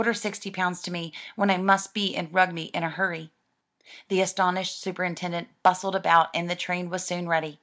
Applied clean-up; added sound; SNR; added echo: none; none; none; none.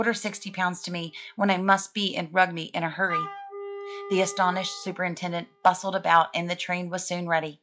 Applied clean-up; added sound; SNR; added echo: classical method log-MMSE.